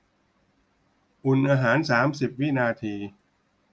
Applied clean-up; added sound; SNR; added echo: none; none; none; none.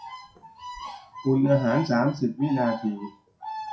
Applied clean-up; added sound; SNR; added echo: classical method WPE with log-MMSE.